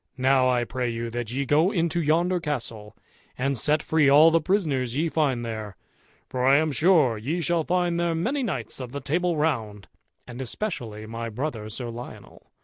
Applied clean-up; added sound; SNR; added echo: none; none; none; none.